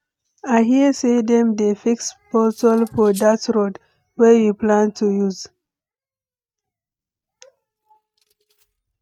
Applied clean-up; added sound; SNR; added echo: neural mask model RNNoise.